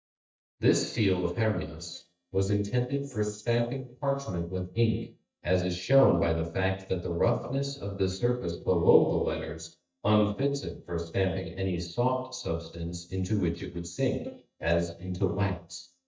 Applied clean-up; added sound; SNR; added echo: neural mask model DeepFilterNet 3.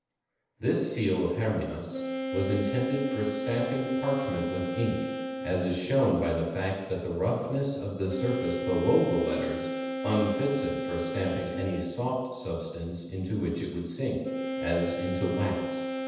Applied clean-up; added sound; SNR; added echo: none; Wind instrument, woodwind instrument; 5 dB; reverberation time 1.1 s.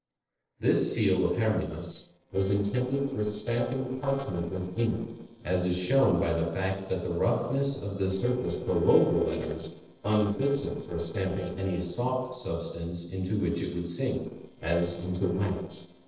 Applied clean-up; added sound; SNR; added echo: neural separator model SepFormer DNS4.